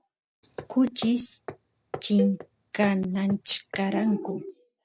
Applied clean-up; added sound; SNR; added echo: none; Cowbell + Hammer; 12 dB; none.